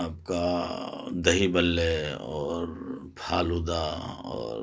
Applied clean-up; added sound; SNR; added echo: none; none; none; none.